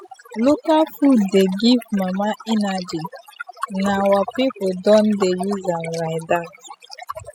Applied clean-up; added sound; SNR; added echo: classical method spectral subtraction.